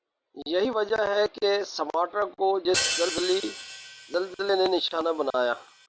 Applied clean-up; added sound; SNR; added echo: none; Hi-hat; 8 dB; none.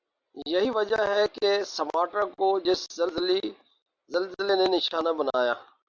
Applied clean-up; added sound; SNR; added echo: none; none; none; none.